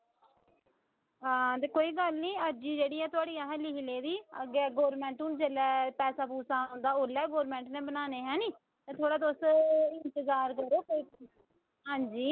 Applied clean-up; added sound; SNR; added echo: none; none; none; none.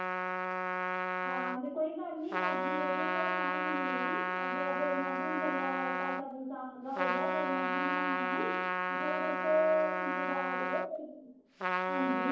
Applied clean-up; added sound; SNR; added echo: none; Trumpet; -3 dB; reverberation time 0.9 s.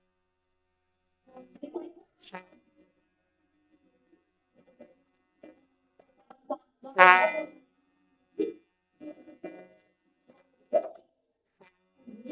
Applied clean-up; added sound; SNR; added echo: neural mask model DeepFilterNet 3.